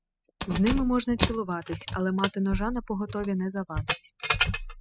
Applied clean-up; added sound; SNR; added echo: classical method spectral subtraction.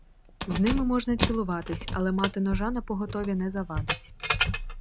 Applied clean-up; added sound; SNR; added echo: none; Keys jangling; 2 dB; none.